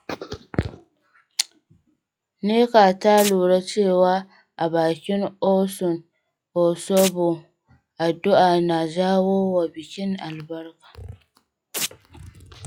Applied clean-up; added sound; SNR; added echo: classical method log-MMSE.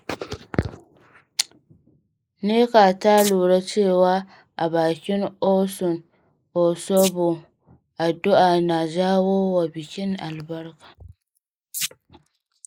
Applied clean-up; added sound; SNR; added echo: neural mask model Resemble Enhance denoiser.